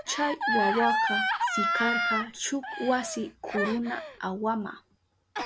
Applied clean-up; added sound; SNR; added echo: none; Gasp; -1 dB; none.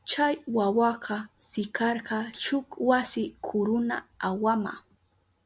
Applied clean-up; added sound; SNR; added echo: none; none; none; none.